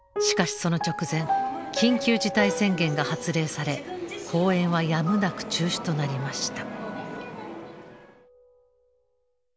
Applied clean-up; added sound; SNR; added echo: none; none; none; none.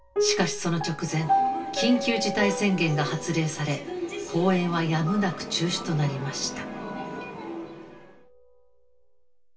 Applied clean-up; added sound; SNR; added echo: none; none; none; reverberation time 0.2 s.